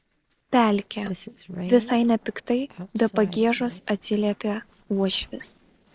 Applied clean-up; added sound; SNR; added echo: neural separator model SepFormer DNS4.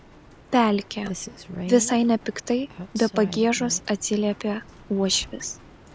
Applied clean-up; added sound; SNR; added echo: none; Rain; 14 dB; none.